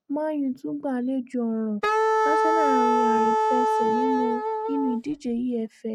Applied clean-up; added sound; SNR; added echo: neural mask model RNNoise.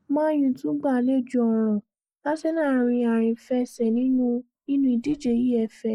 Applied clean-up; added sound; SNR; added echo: neural mask model Resemble Enhance denoiser.